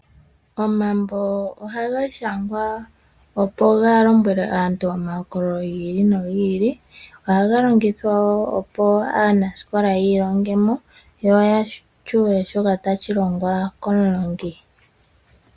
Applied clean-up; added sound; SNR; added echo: none; none; none; none.